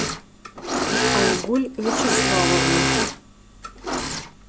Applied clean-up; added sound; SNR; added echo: none; Engine / Mechanisms; -5 dB; none.